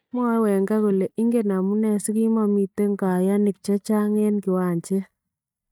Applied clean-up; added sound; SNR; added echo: neural mask model DeepFilterNet 3.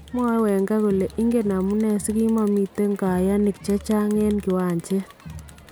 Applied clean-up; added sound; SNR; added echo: none; Crowd; 19 dB; none.